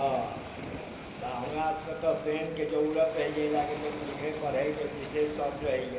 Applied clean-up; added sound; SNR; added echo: none; Waves, surf; 10 dB; reverberation time 2.3 s.